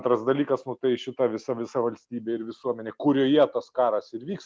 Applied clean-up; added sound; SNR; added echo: none; none; none; none.